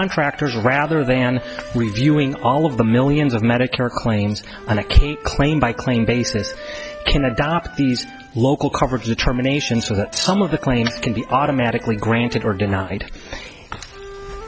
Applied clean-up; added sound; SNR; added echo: none; Wind instrument, woodwind instrument; 17 dB; none.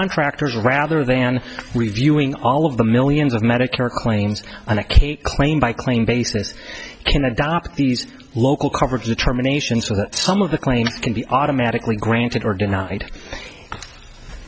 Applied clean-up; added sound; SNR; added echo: none; none; none; none.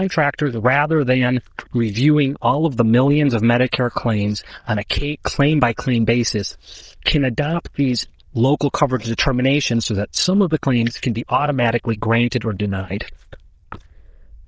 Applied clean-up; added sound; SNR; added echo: neural diffusion model UNIVERSE++.